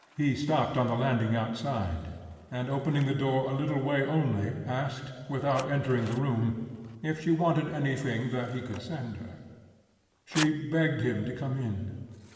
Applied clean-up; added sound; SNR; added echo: none; Scissors; 19 dB; reverberation time 1.6 s.